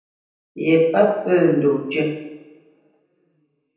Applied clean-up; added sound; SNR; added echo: none; none; none; reverberation time 0.9 s.